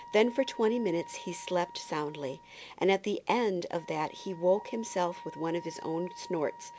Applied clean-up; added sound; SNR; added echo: none; Wind instrument, woodwind instrument; 17 dB; none.